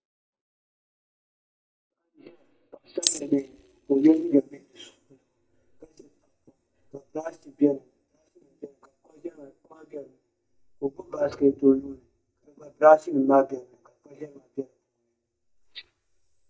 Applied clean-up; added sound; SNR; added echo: neural mask model DeepFilterNet 3.